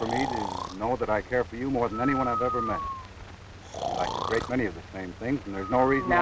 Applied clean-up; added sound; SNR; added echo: none; Breathing; 6 dB; none.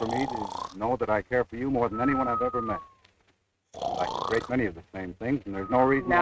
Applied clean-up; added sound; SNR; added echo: neural mask model RNNoise.